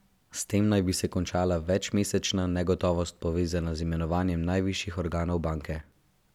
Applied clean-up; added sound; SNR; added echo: none; none; none; none.